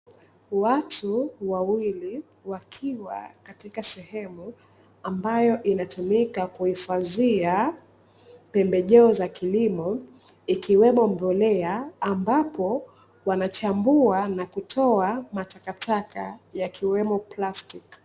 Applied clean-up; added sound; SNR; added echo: none; none; none; none.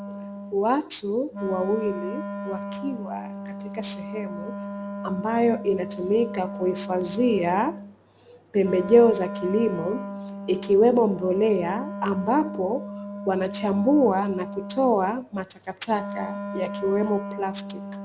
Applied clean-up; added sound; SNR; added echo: none; Wind instrument, woodwind instrument; 9 dB; none.